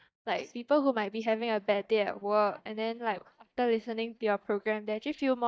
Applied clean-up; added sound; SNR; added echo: neural mask model DeepFilterNet 3.